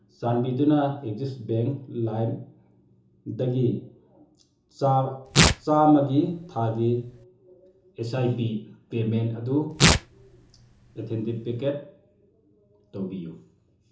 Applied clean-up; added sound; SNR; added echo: none; Tearing; -1 dB; reverberation time 0.6 s.